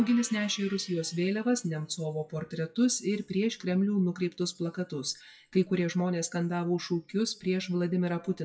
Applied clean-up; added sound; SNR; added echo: classical method WPE with log-MMSE.